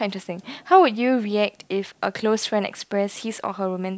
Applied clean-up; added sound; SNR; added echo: none; none; none; none.